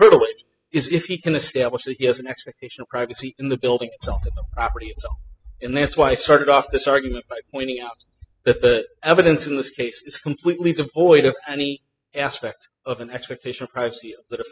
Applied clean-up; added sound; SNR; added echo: classical method spectral subtraction.